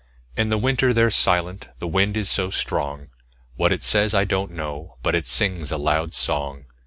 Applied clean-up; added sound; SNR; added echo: none; none; none; none.